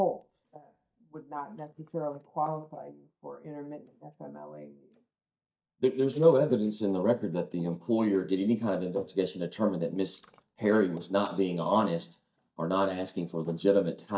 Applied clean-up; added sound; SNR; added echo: neural mask model DeepFilterNet 3.